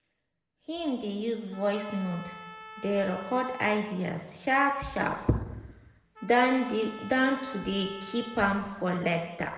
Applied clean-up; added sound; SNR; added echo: none; Trumpet; 17 dB; reverberation time 1.0 s.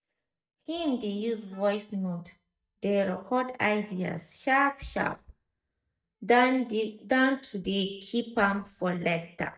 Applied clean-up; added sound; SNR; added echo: neural mask model DeepFilterNet 3.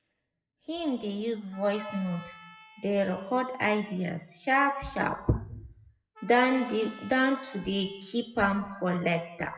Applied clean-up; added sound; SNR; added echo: classical method WPE with log-MMSE.